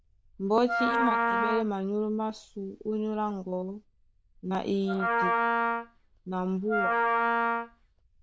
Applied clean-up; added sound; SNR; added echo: neural diffusion model UNIVERSE++.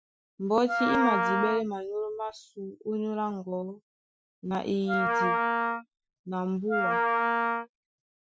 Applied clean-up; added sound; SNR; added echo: classical method Wiener filter.